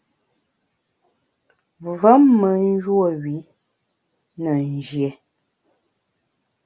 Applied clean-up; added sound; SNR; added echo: none; none; none; none.